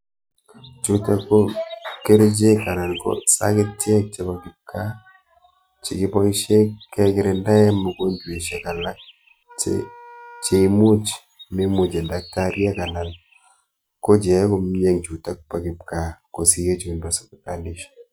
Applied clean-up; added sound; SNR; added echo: none; Wind instrument, woodwind instrument + Chirp, tweet; 20 dB; none.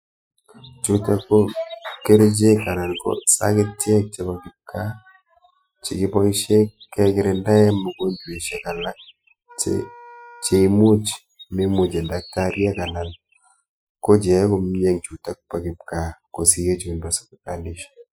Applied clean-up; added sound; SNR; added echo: classical method spectral subtraction.